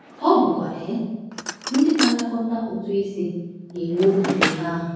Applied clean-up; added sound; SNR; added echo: none; Drawer open or close; 8 dB; reverberation time 1.3 s.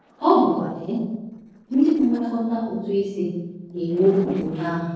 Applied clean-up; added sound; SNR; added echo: neural separator model SepFormer DNS4.